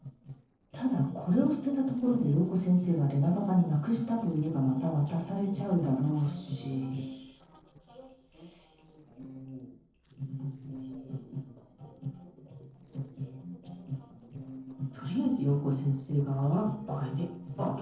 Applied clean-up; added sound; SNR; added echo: neural separator model SepFormer DNS4.